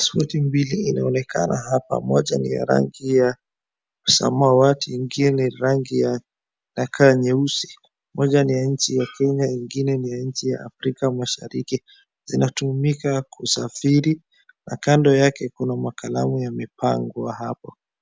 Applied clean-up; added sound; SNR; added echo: none; none; none; none.